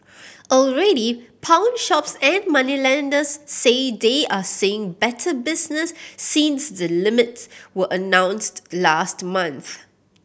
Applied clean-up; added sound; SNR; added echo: none; none; none; none.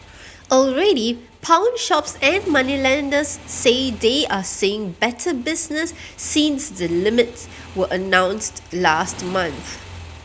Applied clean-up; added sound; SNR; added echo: none; Motorcycle; 19 dB; none.